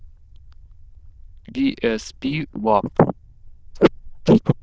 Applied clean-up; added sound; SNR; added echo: neural diffusion model UNIVERSE++.